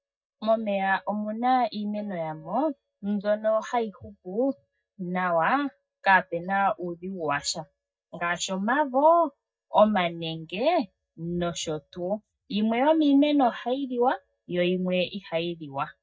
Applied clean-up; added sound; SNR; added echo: neural mask model DeepFilterNet 3.